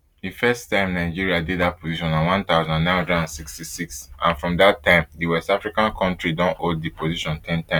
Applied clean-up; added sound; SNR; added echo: none; none; none; none.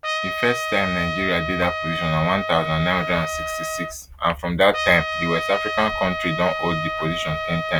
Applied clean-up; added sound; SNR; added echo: none; Trumpet; 4 dB; none.